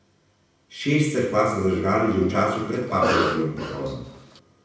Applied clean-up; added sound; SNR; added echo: none; Cough; 5 dB; reverberation time 0.9 s.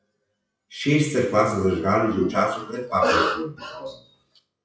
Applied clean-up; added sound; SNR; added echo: classical method WPE with log-MMSE.